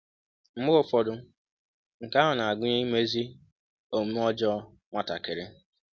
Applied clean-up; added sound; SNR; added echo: none; none; none; none.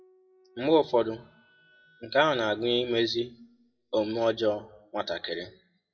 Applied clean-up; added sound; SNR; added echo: classical method WPE with log-MMSE.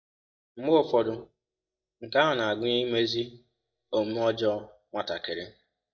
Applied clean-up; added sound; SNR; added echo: neural mask model DeepFilterNet 3.